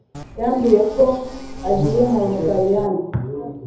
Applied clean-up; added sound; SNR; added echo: none; Insect; 10 dB; reverberation time 0.7 s.